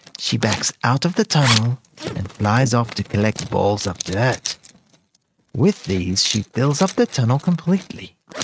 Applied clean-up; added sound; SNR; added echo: neural mask model RNNoise.